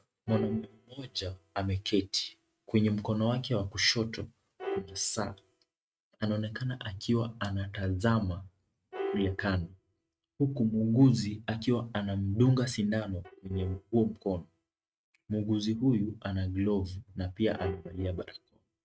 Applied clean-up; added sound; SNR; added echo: neural mask model RNNoise.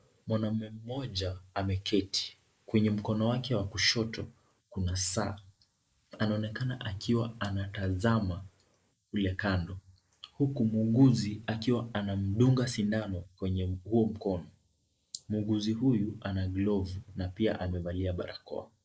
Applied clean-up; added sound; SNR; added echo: neural mask model Resemble Enhance denoiser.